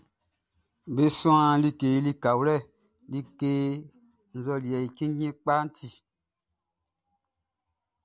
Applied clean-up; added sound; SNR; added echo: none; none; none; none.